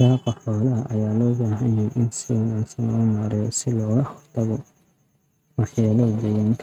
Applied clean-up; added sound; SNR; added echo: neural mask model RNNoise.